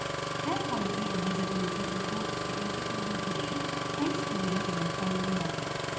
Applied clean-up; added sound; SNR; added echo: none; Engine starting; -2 dB; reverberation time 2.5 s.